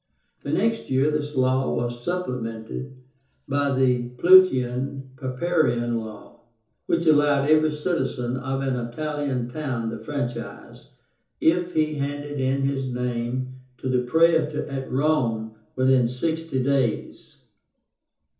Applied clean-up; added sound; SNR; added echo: none; none; none; reverberation time 0.6 s.